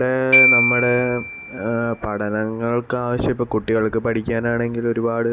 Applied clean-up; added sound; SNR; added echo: none; Glockenspiel; 1 dB; none.